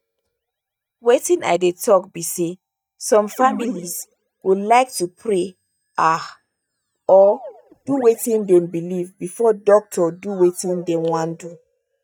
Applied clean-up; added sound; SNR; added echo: neural mask model DeepFilterNet 3.